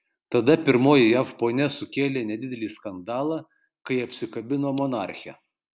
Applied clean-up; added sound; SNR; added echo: none; none; none; none.